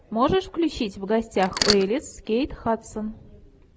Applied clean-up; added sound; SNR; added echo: none; Mechanisms; 0 dB; none.